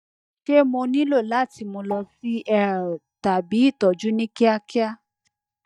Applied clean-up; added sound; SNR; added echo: neural mask model DeepFilterNet 3.